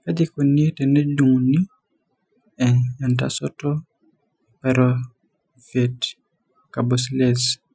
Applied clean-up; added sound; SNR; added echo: classical method Wiener filter.